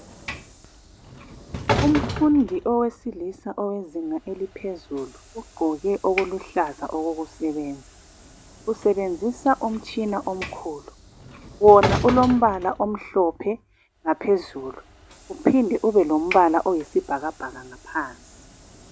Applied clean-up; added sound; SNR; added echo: none; Sliding door / Train; 11 dB; none.